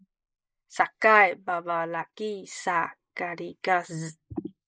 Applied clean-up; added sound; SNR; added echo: neural mask model Resemble Enhance denoiser.